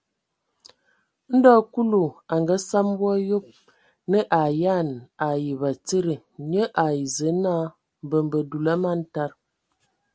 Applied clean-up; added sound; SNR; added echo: none; none; none; none.